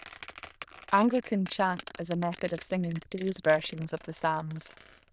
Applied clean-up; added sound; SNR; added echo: neural diffusion model UNIVERSE++.